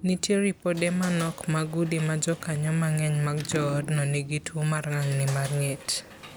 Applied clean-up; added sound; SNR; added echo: none; Sliding door / Slam; 16 dB; none.